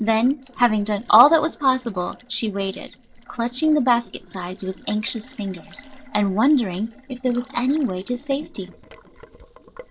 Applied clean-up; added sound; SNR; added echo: neural separator model SepFormer DNS4.